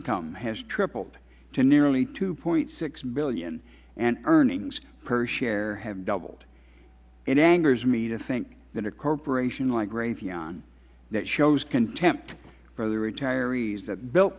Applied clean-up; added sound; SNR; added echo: none; none; none; none.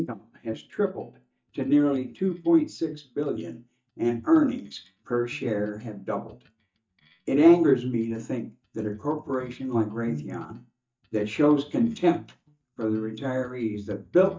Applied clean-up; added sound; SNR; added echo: neural mask model DeepFilterNet 3.